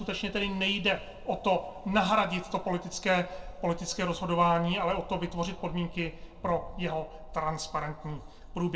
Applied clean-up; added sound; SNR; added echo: none; Mechanical fan; 14 dB; reverberation time 0.2 s.